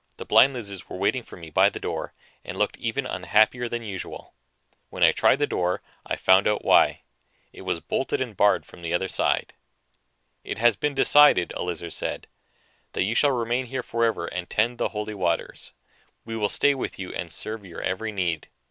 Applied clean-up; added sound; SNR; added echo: none; none; none; none.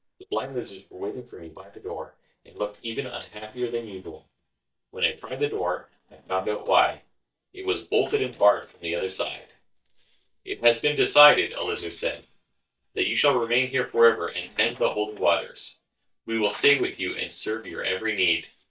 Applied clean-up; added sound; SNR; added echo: neural mask model DeepFilterNet 3.